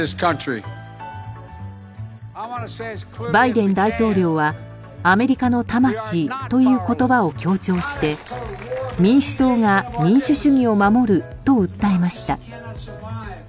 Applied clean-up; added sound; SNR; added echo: none; none; none; none.